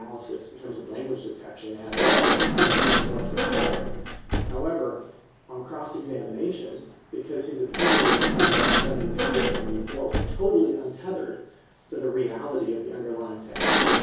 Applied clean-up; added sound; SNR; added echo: none; Sliding door; -4 dB; reverberation time 0.6 s.